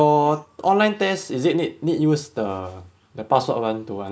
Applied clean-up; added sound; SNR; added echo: none; none; none; none.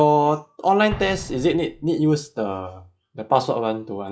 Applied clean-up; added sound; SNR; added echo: classical method log-MMSE.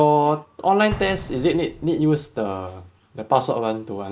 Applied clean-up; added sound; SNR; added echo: none; Explosion; 18 dB; none.